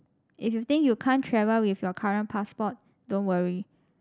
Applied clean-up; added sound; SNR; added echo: none; none; none; none.